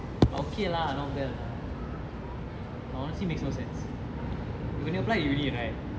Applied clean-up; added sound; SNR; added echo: none; none; none; none.